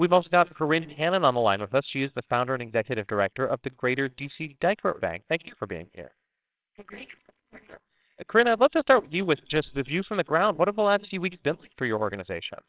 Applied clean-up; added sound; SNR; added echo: neural separator model SepFormer WHAMR!.